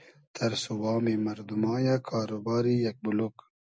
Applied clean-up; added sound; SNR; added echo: none; none; none; none.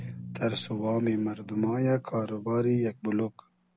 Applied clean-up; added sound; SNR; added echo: none; Drum; 17 dB; none.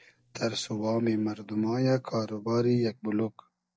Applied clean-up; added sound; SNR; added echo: neural mask model DeepFilterNet 3.